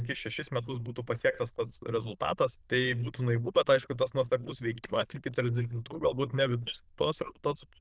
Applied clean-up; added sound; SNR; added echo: neural diffusion model UNIVERSE++.